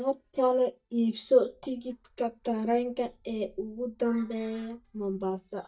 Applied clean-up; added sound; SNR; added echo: neural mask model DeepFilterNet 3.